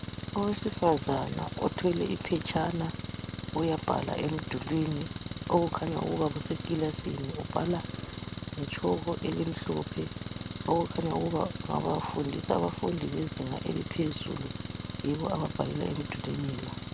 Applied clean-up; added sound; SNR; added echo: none; Engine; 6 dB; none.